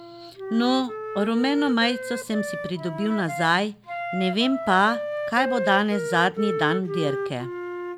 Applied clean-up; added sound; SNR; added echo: none; Wind instrument, woodwind instrument; 6 dB; none.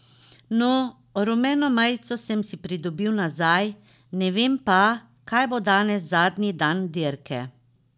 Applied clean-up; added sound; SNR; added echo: none; none; none; none.